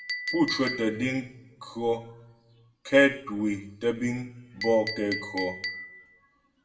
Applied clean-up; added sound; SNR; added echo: none; Chink, clink; 11 dB; reverberation time 0.7 s.